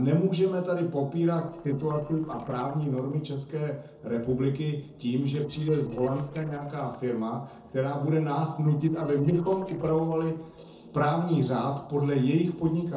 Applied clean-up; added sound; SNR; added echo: neural separator model SepFormer DNS4.